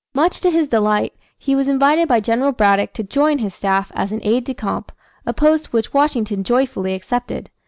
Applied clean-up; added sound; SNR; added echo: none; none; none; none.